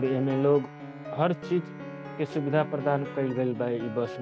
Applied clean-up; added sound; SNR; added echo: none; Bowed string instrument + Piano; 12 dB; none.